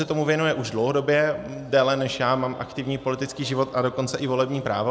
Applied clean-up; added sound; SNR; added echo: none; none; none; none.